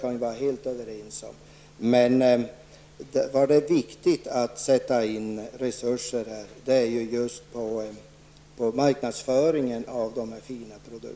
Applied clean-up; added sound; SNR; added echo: none; none; none; none.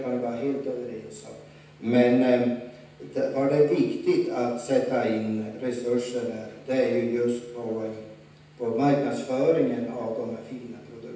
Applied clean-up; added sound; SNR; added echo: none; none; none; reverberation time 0.9 s.